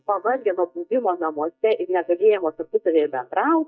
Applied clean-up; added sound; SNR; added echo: neural mask model DeepFilterNet 3.